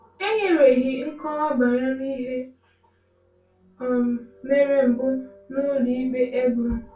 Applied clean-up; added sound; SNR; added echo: none; none; none; reverberation time 0.2 s.